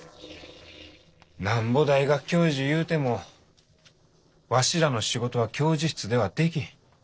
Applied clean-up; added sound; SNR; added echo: neural separator model SepFormer DNS4.